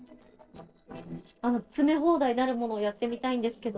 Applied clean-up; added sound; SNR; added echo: neural separator model SepFormer DNS4.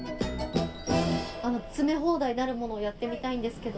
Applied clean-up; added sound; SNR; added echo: none; Bird / Breathing; 17 dB; reverberation time 0.2 s.